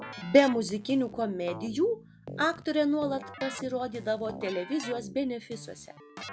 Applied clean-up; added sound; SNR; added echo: none; Keyboard (musical); 14 dB; none.